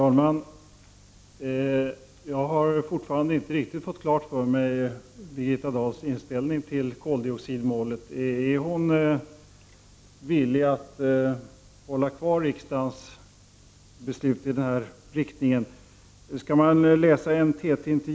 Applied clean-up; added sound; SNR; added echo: none; none; none; none.